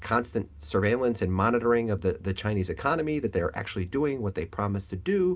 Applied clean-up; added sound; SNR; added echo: none; none; none; reverberation time 0.3 s.